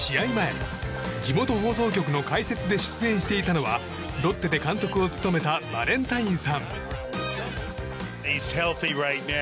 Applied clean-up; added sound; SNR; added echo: none; none; none; none.